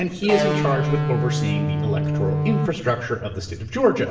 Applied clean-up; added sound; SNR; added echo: none; Electric guitar; -2 dB; reverberation time 0.8 s.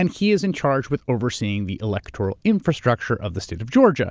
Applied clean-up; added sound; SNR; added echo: none; none; none; none.